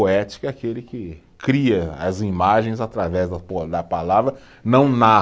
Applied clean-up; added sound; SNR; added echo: none; none; none; none.